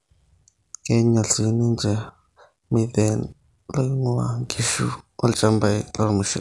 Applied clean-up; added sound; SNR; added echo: none; none; none; none.